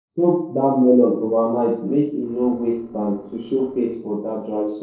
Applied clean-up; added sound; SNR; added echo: neural separator model SepFormer DNS4.